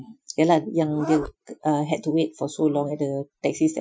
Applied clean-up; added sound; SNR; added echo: classical method Wiener filter.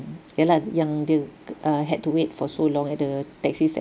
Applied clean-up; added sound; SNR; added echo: none; none; none; none.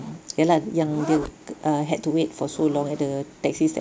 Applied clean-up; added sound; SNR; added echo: none; Zipper (clothing); 16 dB; none.